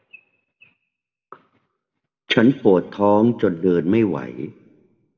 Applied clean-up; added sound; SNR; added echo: none; none; none; reverberation time 1.2 s.